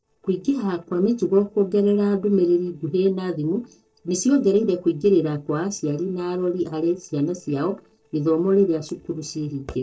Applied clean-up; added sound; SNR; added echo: neural separator model SepFormer DNS4.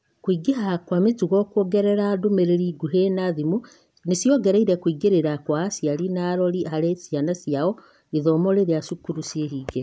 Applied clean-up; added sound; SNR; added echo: none; none; none; none.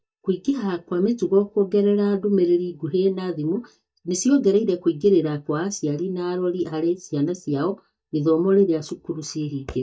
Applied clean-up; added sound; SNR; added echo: neural mask model DeepFilterNet 3.